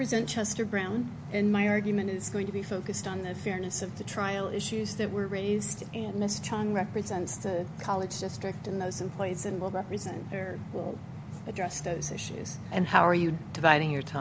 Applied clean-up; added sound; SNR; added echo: none; none; none; none.